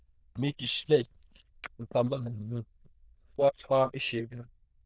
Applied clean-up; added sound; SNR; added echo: neural diffusion model UNIVERSE++.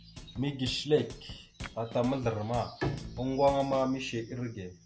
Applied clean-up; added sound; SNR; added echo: none; Drum kit + Bowed string instrument; 11 dB; none.